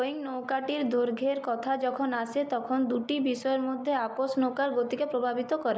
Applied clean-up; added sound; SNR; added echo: none; none; none; none.